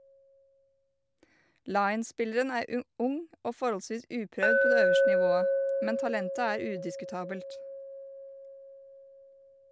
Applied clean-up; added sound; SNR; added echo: none; Glass; -3 dB; none.